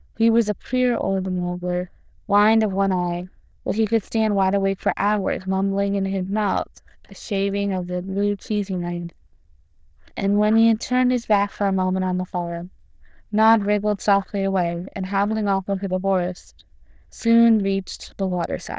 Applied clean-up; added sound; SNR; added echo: neural diffusion model UNIVERSE++.